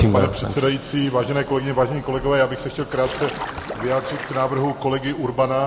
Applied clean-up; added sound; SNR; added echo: none; Splash, splatter; 12 dB; none.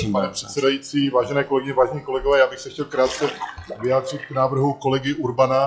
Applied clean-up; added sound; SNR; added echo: classical method log-MMSE.